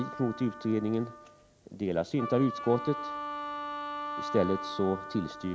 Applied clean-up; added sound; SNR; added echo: none; Wind instrument, woodwind instrument; 8 dB; none.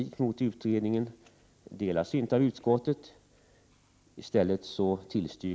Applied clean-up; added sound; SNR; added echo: none; none; none; none.